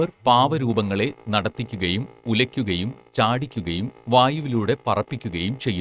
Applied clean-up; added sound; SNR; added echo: neural mask model RNNoise.